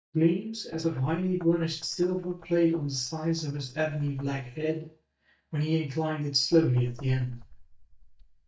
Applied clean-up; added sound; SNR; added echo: neural mask model DeepFilterNet 3.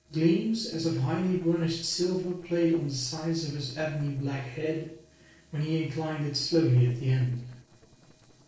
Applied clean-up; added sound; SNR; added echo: neural separator model SepFormer DNS4.